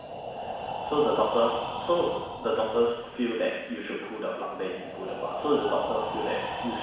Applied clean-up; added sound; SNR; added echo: none; Breathing; 7 dB; reverberation time 1.1 s.